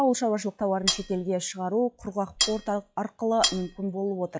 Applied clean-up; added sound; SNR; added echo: classical method log-MMSE.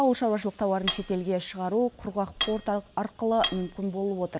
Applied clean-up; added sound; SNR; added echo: none; Cutlery, silverware; 2 dB; none.